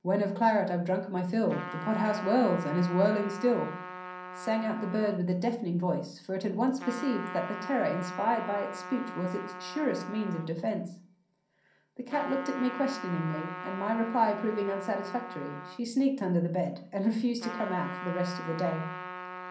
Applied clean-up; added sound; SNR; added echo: none; Trumpet; 11 dB; reverberation time 0.6 s.